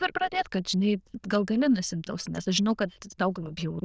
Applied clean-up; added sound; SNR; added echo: neural diffusion model UNIVERSE++.